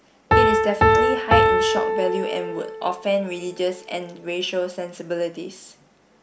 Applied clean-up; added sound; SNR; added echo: none; Piano; -4 dB; none.